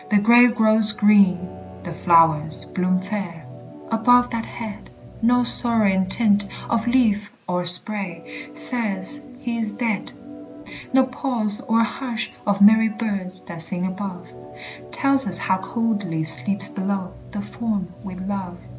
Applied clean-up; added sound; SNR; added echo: none; Organ + Bowed string instrument; 17 dB; none.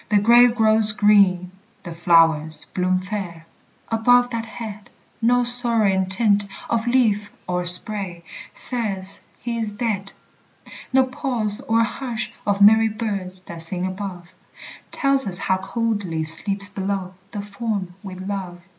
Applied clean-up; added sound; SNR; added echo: none; none; none; none.